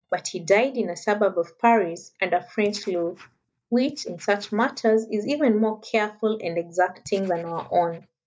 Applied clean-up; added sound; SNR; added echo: neural mask model DeepFilterNet 3.